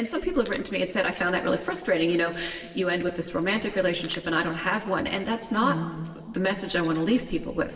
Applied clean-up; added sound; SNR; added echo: none; Crackle; 19 dB; reverberation time 1.9 s.